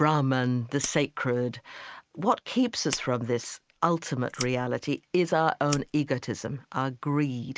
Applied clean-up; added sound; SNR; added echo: neural mask model RNNoise.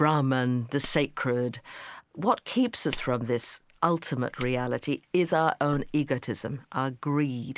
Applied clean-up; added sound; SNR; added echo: neural mask model Resemble Enhance denoiser.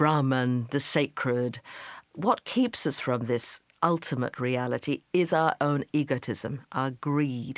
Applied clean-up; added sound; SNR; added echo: none; none; none; none.